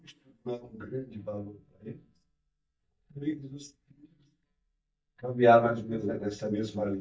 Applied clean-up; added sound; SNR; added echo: neural mask model DeepFilterNet 3.